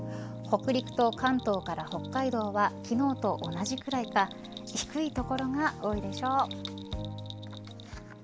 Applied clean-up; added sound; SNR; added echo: none; Bell; 19 dB; none.